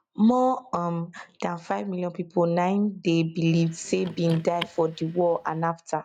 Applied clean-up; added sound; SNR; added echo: neural mask model RNNoise.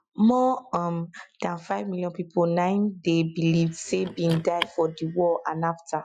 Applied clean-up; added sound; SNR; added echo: classical method Wiener filter.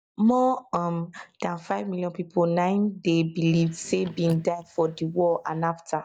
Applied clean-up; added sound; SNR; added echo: neural mask model DeepFilterNet 3.